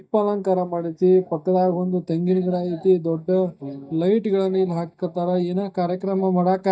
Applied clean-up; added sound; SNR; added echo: neural mask model DeepFilterNet 3.